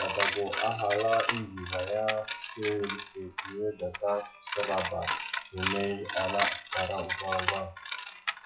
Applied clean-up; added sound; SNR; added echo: classical method WPE with log-MMSE.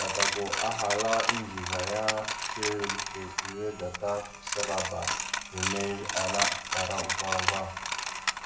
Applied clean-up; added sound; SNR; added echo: none; Coin (dropping); -2 dB; reverberation time 0.6 s.